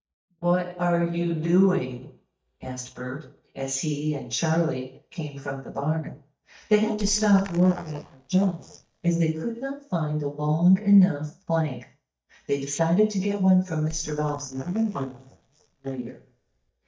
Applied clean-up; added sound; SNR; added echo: neural mask model DeepFilterNet 3.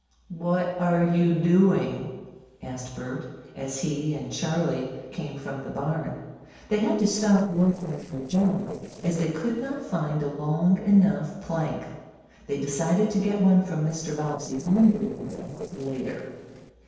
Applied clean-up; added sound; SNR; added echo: neural separator model SepFormer DNS4.